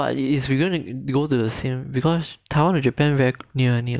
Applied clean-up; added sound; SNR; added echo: none; none; none; none.